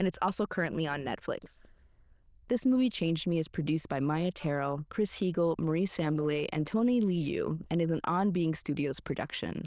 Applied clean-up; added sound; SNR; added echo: neural diffusion model UNIVERSE++.